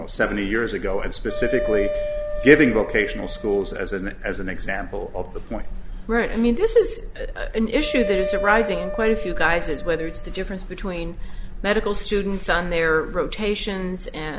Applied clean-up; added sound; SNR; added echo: none; Wind instrument, woodwind instrument; 8 dB; none.